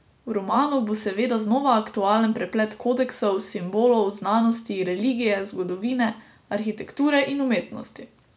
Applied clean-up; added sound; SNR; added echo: none; none; none; none.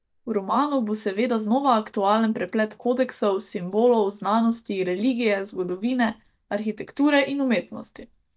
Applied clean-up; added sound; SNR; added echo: neural mask model DeepFilterNet 3.